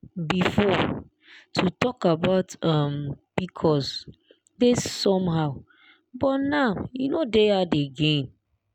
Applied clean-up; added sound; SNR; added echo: none; none; none; none.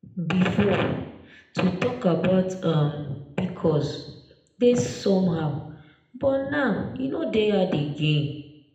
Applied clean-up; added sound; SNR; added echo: none; none; none; reverberation time 0.8 s.